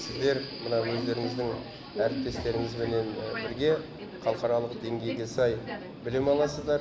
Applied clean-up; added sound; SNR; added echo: none; Subway, metro, underground; 8 dB; none.